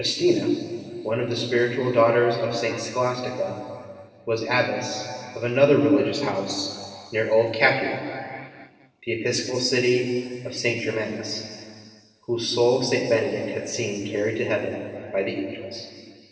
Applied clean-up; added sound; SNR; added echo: none; none; none; reverberation time 2.5 s.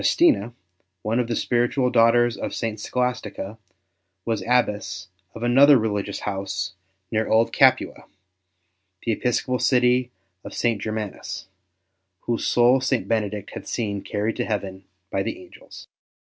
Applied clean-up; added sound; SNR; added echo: none; none; none; none.